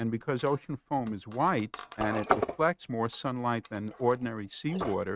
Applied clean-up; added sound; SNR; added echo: neural mask model RNNoise.